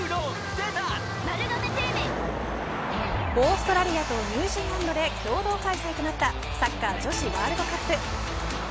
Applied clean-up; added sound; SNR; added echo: none; Car passing by / Traffic noise, roadway noise / Engine; 9 dB; none.